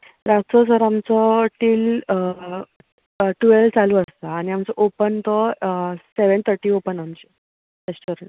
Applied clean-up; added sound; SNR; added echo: none; none; none; none.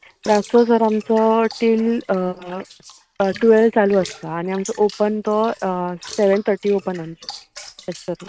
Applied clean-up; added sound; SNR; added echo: neural mask model RNNoise.